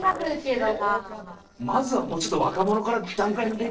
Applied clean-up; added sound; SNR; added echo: neural separator model SepFormer DNS4.